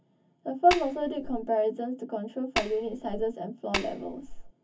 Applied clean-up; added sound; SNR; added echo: none; Tap; 6 dB; reverberation time 0.3 s.